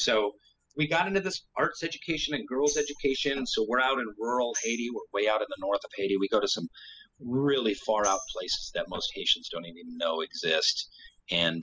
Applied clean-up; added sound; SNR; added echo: classical method spectral subtraction.